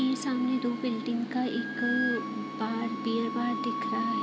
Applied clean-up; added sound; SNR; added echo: none; Wind instrument, woodwind instrument; 6 dB; none.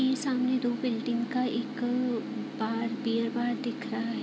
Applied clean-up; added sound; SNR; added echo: none; none; none; none.